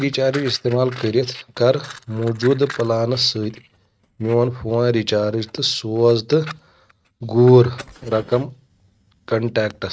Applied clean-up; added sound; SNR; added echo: neural mask model RNNoise.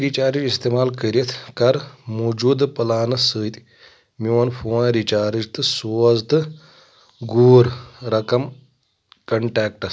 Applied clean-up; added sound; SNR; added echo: none; none; none; none.